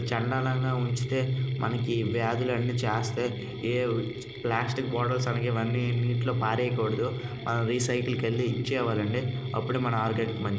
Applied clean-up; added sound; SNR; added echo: none; Mechanisms; 14 dB; none.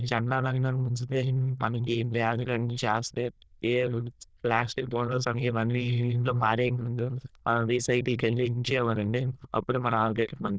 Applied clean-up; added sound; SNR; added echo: neural diffusion model UNIVERSE++.